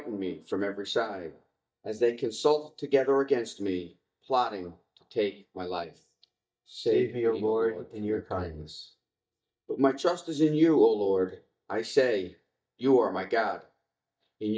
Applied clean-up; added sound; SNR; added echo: neural mask model DeepFilterNet 3.